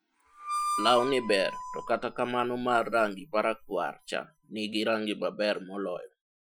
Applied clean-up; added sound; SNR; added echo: classical method Wiener filter.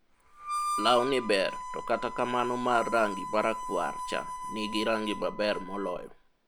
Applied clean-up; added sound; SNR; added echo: none; Harmonica; 6 dB; none.